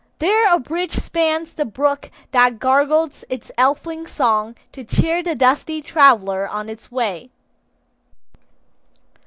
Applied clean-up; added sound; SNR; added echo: none; none; none; none.